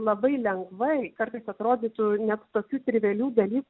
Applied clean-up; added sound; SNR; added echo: none; none; none; none.